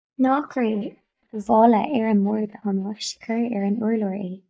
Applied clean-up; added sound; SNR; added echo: neural mask model DeepFilterNet 3.